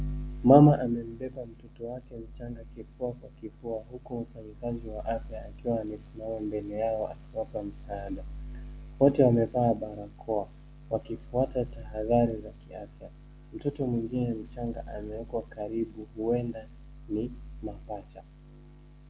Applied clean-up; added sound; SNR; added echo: none; none; none; none.